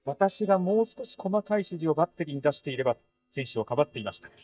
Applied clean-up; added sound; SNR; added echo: neural mask model DeepFilterNet 3.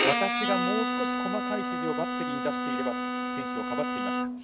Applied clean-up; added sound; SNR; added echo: neural mask model RNNoise.